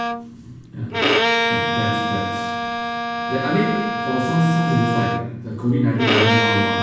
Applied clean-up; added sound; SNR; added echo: none; Bowed string instrument; -1 dB; reverberation time 1.2 s.